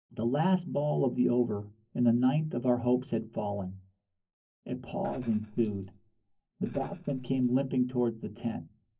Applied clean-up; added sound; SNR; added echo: neural separator model SepFormer DNS4.